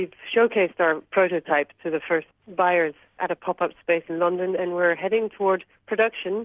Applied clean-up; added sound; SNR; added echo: none; none; none; none.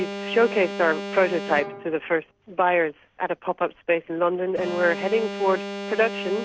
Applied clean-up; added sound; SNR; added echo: none; Alarm; 10 dB; none.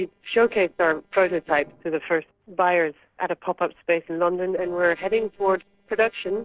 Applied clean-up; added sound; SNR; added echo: neural separator model SepFormer DNS4.